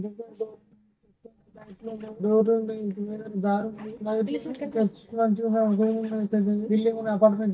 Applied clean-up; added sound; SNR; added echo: neural mask model DeepFilterNet 3.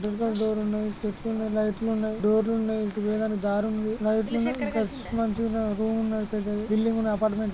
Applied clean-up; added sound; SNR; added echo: none; none; none; none.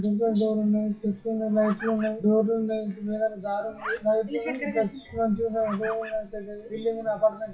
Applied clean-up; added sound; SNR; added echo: classical method WPE with log-MMSE.